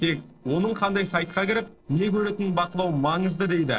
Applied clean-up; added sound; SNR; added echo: neural separator model SepFormer DNS4.